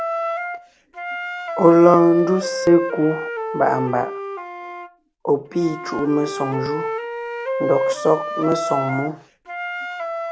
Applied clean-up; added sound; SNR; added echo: none; Wind instrument, woodwind instrument; 6 dB; none.